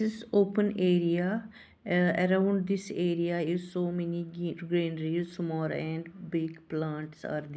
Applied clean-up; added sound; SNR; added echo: none; none; none; none.